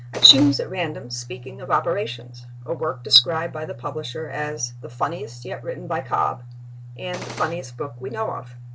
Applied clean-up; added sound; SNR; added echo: none; Gunshot, gunfire; 11 dB; none.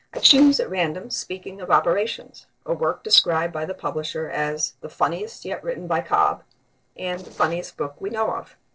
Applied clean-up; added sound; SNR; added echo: neural separator model SepFormer DNS4.